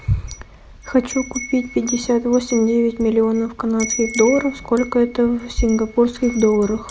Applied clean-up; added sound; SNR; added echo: none; Wind chime; 11 dB; none.